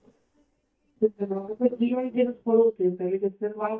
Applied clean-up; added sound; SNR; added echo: neural mask model DeepFilterNet 3.